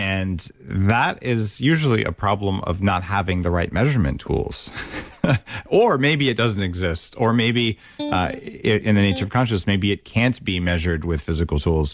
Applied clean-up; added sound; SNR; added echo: none; Electric guitar; 13 dB; none.